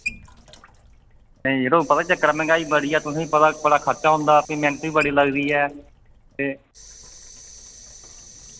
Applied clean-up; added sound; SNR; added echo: none; Sink (filling or washing) / Water tap, faucet; 18 dB; none.